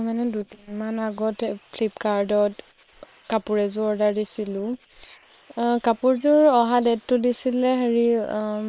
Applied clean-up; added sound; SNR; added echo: neural separator model SepFormer WHAM!.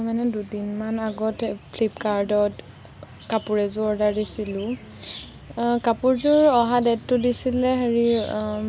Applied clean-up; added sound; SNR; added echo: none; none; none; none.